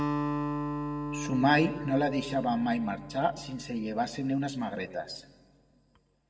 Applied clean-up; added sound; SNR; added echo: none; Acoustic guitar; 6 dB; reverberation time 1.3 s.